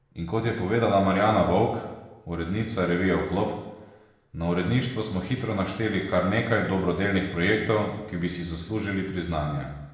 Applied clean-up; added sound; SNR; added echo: none; none; none; reverberation time 0.9 s.